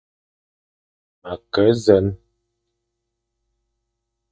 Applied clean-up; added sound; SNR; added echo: neural mask model DeepFilterNet 3.